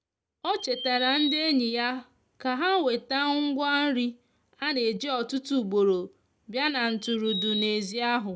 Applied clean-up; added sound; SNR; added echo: none; Bird vocalization, bird call, bird song; 6 dB; none.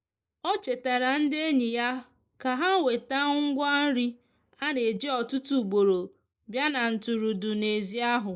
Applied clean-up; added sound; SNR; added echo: neural mask model Resemble Enhance denoiser.